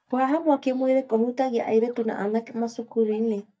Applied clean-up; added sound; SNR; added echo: neural mask model DeepFilterNet 3.